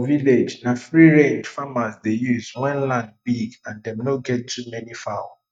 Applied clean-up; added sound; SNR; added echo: neural mask model DeepFilterNet 3.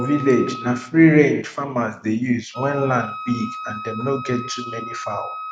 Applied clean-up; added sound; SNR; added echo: none; Wind instrument, woodwind instrument; 12 dB; none.